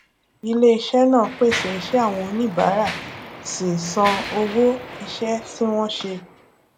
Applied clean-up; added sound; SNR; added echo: none; Mechanisms; 12 dB; none.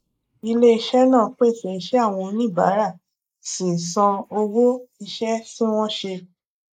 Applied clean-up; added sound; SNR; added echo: neural mask model Resemble Enhance denoiser.